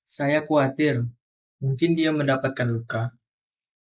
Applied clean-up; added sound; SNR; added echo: neural mask model Resemble Enhance denoiser.